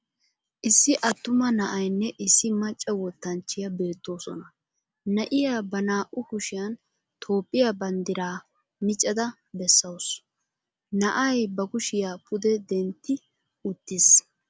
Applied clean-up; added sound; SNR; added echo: none; none; none; none.